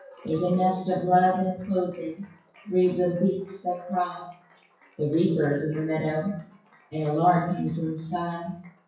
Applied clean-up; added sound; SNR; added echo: classical method WPE with log-MMSE.